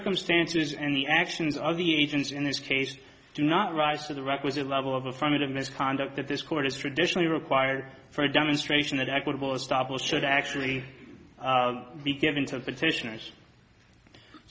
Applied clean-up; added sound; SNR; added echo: none; none; none; none.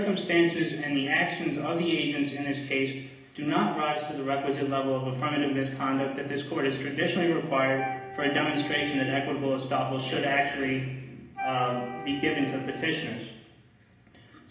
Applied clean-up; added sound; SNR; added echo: none; Wind instrument, woodwind instrument; 11 dB; reverberation time 0.8 s.